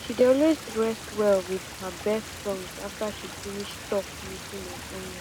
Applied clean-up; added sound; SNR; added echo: none; Stream; 11 dB; none.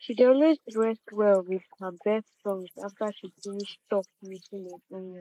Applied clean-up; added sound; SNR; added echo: neural mask model Resemble Enhance denoiser.